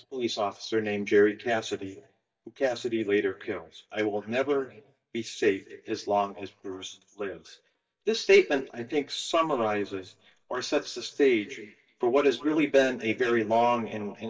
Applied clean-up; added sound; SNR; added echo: neural mask model DeepFilterNet 3.